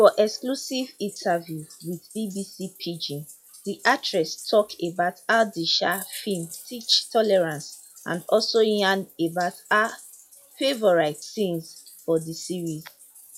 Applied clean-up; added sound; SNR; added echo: classical method log-MMSE.